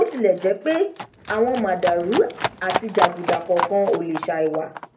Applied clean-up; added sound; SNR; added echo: none; Livestock, farm animals, working animals; 7 dB; reverberation time 0.3 s.